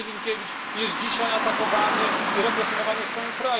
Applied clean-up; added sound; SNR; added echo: none; Car passing by; -1 dB; reverberation time 0.1 s.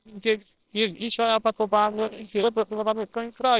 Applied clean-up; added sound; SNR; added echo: neural separator model SepFormer WHAMR!.